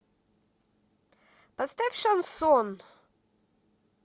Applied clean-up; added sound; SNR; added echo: none; none; none; none.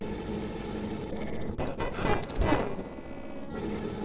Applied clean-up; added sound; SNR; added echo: neural separator model SepFormer DNS4.